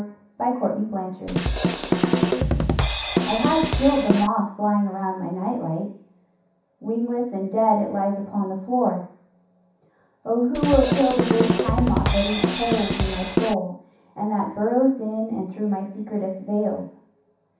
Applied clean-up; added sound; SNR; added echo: none; Drum kit; -2 dB; reverberation time 0.7 s.